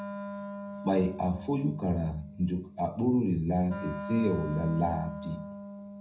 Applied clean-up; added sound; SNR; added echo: none; Wind instrument, woodwind instrument; 10 dB; reverberation time 0.4 s.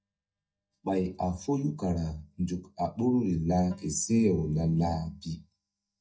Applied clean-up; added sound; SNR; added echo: neural mask model DeepFilterNet 3.